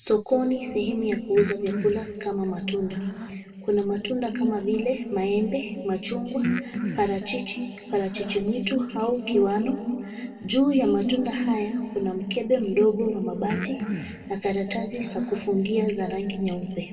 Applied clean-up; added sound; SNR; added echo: none; Breathing; 12 dB; reverberation time 2.2 s.